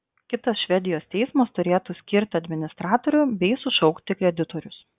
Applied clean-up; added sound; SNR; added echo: none; none; none; none.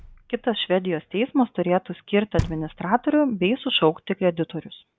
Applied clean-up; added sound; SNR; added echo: none; Knock; 14 dB; none.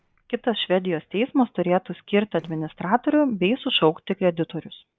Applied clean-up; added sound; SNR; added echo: neural separator model SepFormer DNS4.